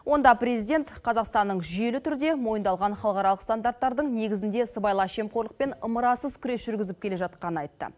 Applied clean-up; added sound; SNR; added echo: none; none; none; none.